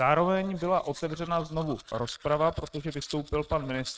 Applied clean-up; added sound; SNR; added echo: neural mask model RNNoise.